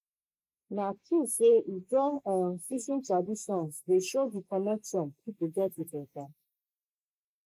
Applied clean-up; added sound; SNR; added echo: neural mask model Resemble Enhance denoiser.